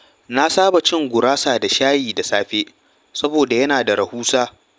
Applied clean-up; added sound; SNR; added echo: none; none; none; none.